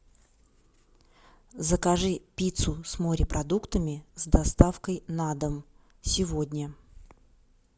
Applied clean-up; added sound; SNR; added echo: none; none; none; none.